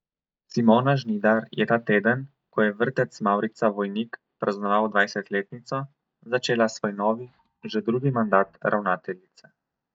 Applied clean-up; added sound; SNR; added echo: neural mask model DeepFilterNet 3.